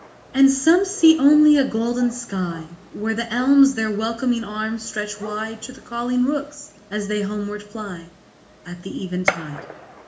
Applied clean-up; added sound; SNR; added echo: none; Gunshot, gunfire; 16 dB; reverberation time 0.4 s.